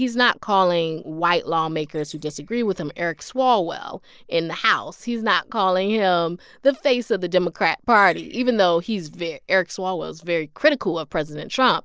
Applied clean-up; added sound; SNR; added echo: neural separator model SepFormer DNS4.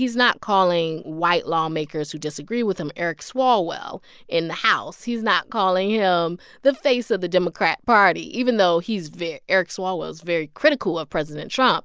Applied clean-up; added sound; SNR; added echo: none; none; none; none.